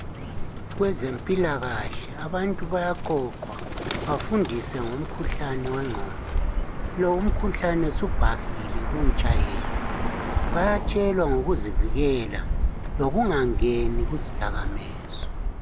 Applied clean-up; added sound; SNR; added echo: none; Bird; -2 dB; none.